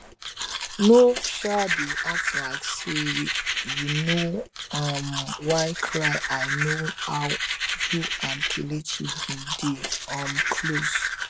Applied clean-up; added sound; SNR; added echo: none; Domestic sounds, home sounds; 2 dB; none.